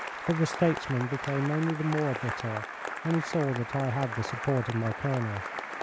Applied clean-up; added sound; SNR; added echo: none; Applause; 7 dB; none.